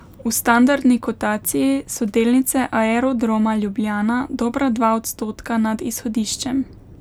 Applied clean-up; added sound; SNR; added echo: none; none; none; none.